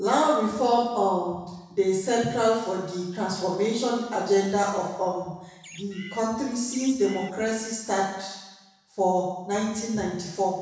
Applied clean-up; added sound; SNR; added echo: none; Bird; 17 dB; reverberation time 1.0 s.